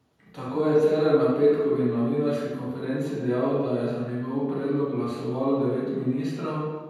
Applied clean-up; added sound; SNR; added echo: none; none; none; reverberation time 1.2 s.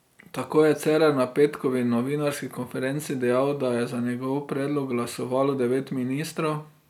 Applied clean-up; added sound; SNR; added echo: none; none; none; none.